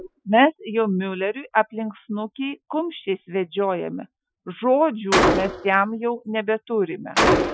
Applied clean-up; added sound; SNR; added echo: classical method Wiener filter.